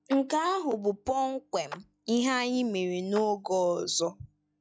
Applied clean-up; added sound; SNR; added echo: classical method log-MMSE.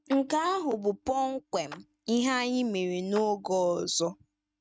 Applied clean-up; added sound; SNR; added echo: neural mask model RNNoise.